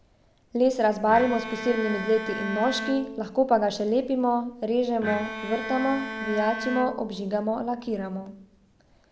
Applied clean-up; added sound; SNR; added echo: none; Bowed string instrument; 9 dB; none.